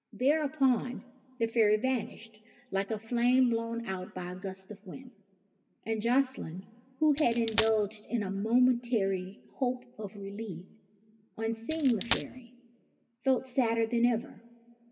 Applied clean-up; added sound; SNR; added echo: none; Coin (dropping); -1 dB; reverberation time 2.8 s.